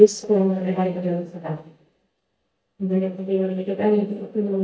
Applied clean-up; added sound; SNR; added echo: neural mask model DeepFilterNet 3.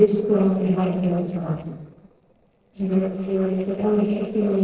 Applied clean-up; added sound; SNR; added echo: neural separator model SepFormer DNS4.